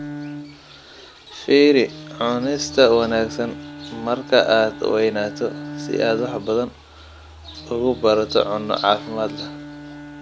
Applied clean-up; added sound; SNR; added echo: none; Bowed string instrument; 14 dB; none.